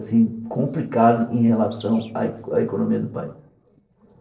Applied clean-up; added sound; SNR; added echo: neural separator model SepFormer DNS4.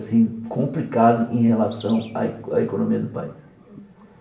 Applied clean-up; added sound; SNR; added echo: none; Bird vocalization, bird call, bird song; 19 dB; reverberation time 0.6 s.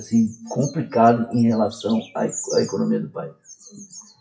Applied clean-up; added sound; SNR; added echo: classical method WPE with log-MMSE.